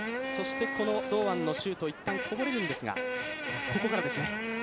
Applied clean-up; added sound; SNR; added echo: none; Fart; 1 dB; none.